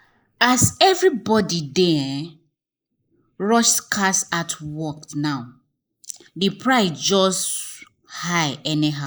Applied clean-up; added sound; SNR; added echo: neural mask model Resemble Enhance denoiser.